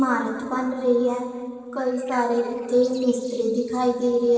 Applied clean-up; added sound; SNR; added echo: neural separator model SepFormer DNS4.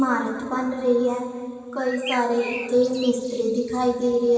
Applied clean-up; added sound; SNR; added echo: none; Bird; 14 dB; reverberation time 2.6 s.